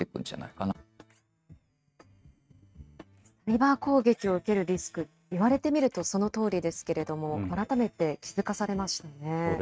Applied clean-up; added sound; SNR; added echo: neural mask model RNNoise.